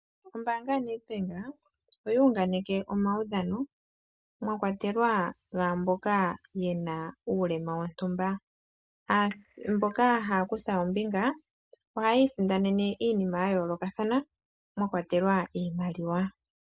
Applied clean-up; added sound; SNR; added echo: none; Cutlery, silverware / Dishes, pots, and pans / Chink, clink; 19 dB; none.